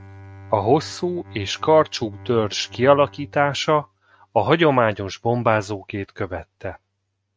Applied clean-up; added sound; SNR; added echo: neural mask model RNNoise.